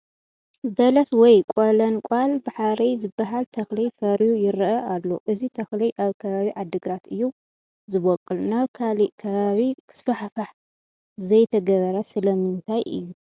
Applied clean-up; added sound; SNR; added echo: none; none; none; none.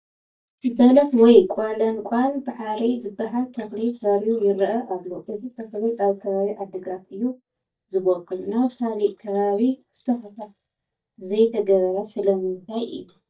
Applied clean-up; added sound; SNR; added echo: neural mask model DeepFilterNet 3.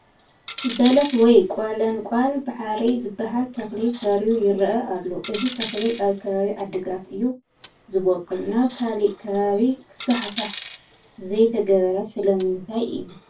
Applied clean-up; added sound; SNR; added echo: none; Coin (dropping); 18 dB; reverberation time 0.2 s.